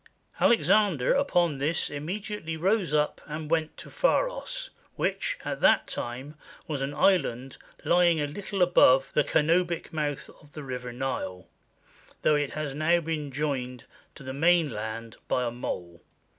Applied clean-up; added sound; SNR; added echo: none; none; none; none.